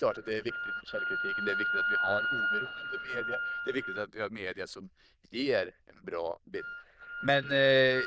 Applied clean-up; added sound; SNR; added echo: neural diffusion model UNIVERSE++.